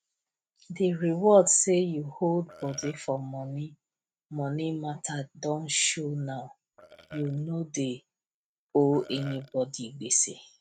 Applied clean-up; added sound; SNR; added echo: neural mask model RNNoise.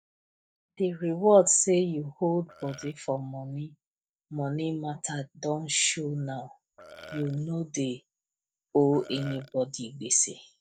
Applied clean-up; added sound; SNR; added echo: neural mask model DeepFilterNet 3.